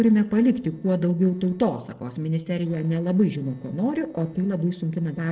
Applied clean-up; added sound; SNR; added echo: neural separator model SepFormer DNS4.